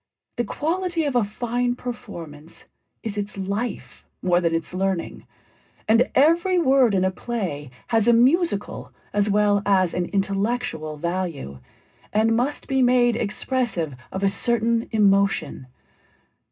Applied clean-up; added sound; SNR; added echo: none; none; none; reverberation time 0.2 s.